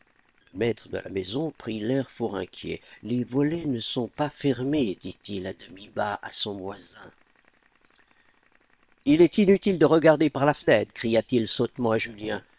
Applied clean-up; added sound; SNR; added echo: neural separator model SepFormer WHAM!.